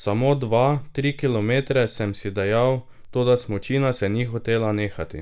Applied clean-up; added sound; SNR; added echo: none; none; none; none.